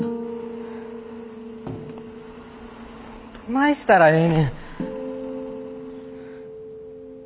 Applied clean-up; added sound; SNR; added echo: none; none; none; none.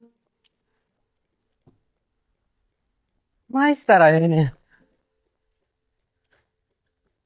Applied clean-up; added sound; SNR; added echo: neural mask model DeepFilterNet 3.